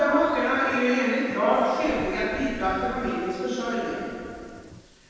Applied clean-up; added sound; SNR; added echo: none; Wind; 19 dB; reverberation time 2.1 s.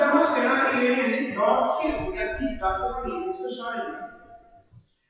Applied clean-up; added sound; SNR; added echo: classical method WPE with log-MMSE.